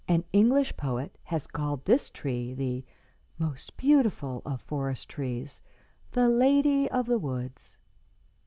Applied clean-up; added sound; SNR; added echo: none; none; none; none.